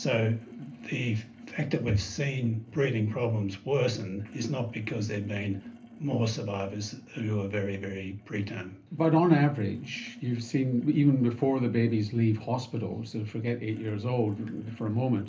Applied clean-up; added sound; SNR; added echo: none; Sink (filling or washing); 20 dB; reverberation time 0.3 s.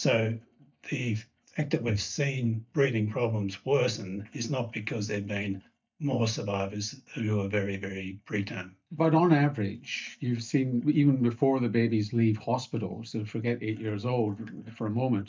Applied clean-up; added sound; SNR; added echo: neural mask model DeepFilterNet 3.